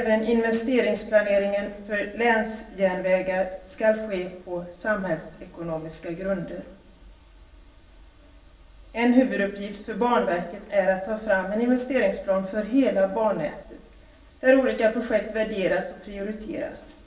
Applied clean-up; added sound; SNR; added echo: none; none; none; reverberation time 0.8 s.